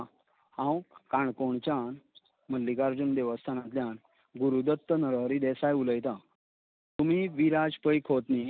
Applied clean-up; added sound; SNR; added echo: none; none; none; none.